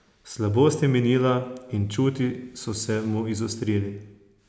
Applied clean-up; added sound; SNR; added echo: none; none; none; none.